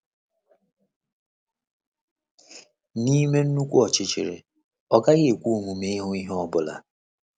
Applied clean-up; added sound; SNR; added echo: none; none; none; none.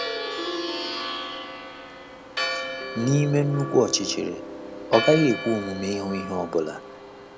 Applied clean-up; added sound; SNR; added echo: none; Church bell + Plucked string instrument; 6 dB; none.